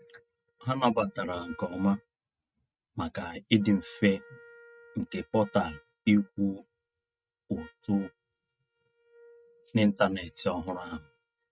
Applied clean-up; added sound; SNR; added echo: neural mask model RNNoise.